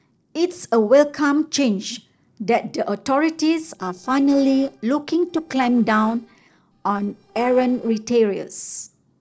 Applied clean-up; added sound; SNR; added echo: neural separator model SepFormer DNS4.